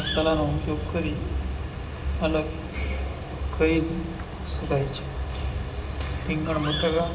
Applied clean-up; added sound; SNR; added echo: none; Bird vocalization, bird call, bird song; 14 dB; reverberation time 1.6 s.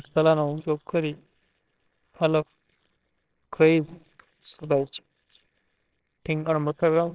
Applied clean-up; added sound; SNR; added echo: neural separator model SepFormer WHAMR!.